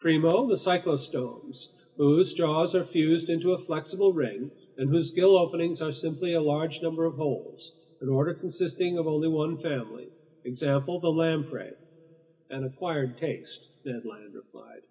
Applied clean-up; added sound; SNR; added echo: none; none; none; reverberation time 1.2 s.